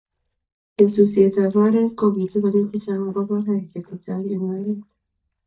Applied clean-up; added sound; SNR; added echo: neural mask model DeepFilterNet 3.